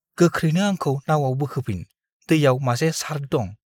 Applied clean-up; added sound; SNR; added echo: neural mask model Resemble Enhance denoiser.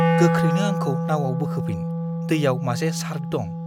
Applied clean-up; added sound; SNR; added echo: none; Wind instrument, woodwind instrument; -2 dB; none.